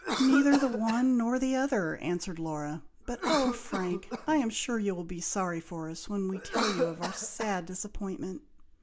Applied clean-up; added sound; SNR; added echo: none; Cough; 8 dB; none.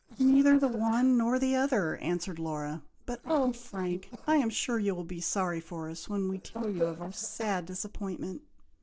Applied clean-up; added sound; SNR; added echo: neural separator model SepFormer DNS4.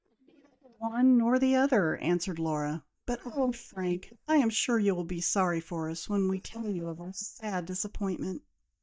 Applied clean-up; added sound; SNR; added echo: neural mask model DeepFilterNet 3.